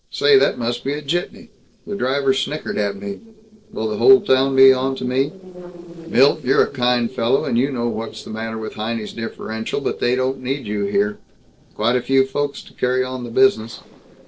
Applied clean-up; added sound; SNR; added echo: neural separator model SepFormer DNS4.